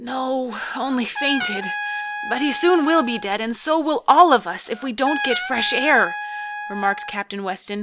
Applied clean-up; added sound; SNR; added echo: none; Trumpet; 9 dB; none.